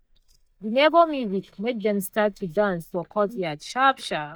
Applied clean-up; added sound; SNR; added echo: neural mask model DeepFilterNet 3.